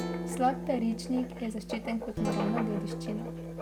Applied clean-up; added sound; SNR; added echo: none; Guitar + Writing; 3 dB; none.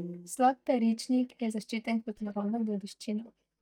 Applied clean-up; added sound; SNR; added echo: neural mask model DeepFilterNet 3.